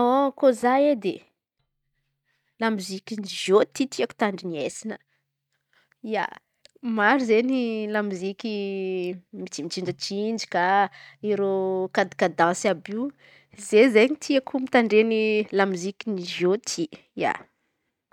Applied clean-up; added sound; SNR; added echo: neural mask model DeepFilterNet 3.